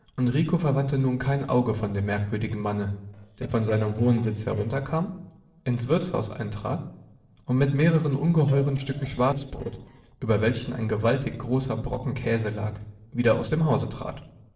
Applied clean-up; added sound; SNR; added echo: neural separator model SepFormer DNS4.